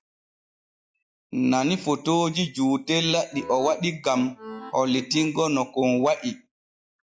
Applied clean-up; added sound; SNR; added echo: classical method log-MMSE.